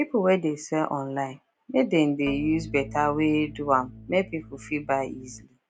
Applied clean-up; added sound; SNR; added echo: none; Organ; 15 dB; none.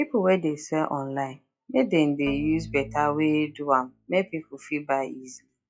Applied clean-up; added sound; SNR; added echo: classical method log-MMSE.